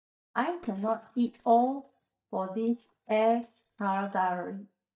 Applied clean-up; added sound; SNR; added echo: neural mask model DeepFilterNet 3.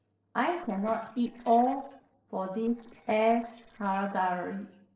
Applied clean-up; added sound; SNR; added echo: neural separator model SepFormer DNS4.